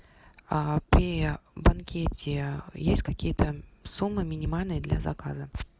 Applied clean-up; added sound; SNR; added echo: none; none; none; none.